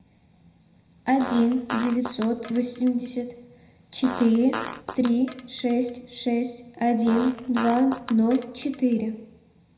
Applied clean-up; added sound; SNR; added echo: none; Fart; 13 dB; reverberation time 0.7 s.